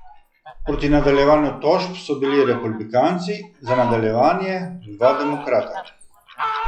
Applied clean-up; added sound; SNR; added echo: classical method log-MMSE.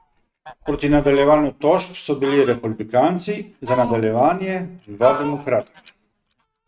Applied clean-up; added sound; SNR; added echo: neural mask model RNNoise.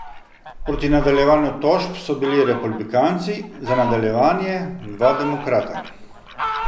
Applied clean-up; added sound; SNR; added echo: none; Fowl; 9 dB; none.